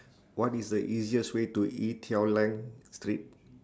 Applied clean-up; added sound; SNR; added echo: none; none; none; none.